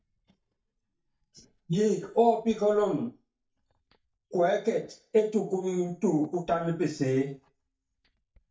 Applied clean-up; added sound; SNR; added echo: neural mask model DeepFilterNet 3.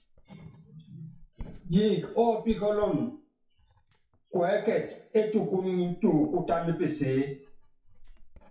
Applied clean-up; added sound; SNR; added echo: classical method WPE with log-MMSE.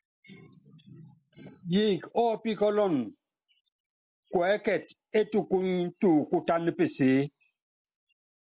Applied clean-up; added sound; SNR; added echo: none; none; none; none.